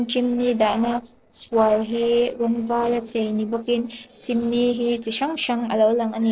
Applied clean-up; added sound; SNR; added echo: neural separator model SepFormer DNS4.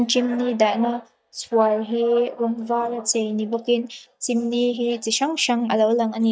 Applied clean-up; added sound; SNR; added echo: neural mask model DeepFilterNet 3.